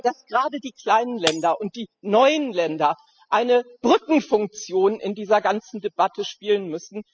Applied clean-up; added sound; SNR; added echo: classical method spectral subtraction.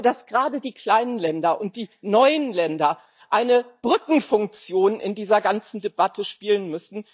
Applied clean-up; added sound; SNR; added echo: neural mask model DeepFilterNet 3.